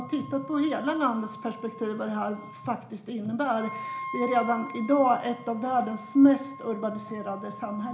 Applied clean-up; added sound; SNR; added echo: none; Wind instrument, woodwind instrument; 14 dB; reverberation time 0.4 s.